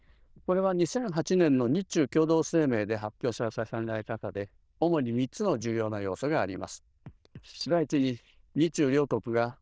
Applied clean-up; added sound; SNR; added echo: neural diffusion model UNIVERSE++.